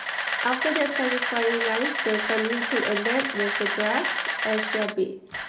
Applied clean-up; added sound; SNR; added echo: none; Camera; -1 dB; reverberation time 0.4 s.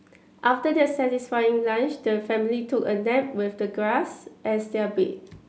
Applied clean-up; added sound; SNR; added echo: none; none; none; none.